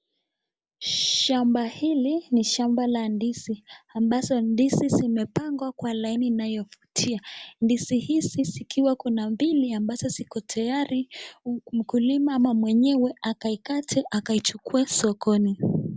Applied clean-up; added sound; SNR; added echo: none; none; none; none.